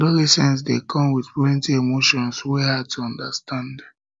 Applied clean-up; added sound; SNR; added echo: none; none; none; none.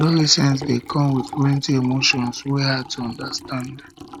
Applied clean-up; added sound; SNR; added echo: neural mask model RNNoise.